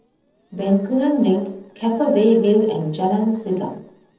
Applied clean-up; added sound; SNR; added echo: neural separator model SepFormer DNS4.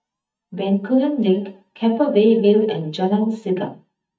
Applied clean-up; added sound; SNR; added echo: neural mask model DeepFilterNet 3.